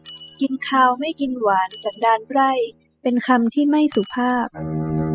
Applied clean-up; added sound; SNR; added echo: classical method spectral subtraction.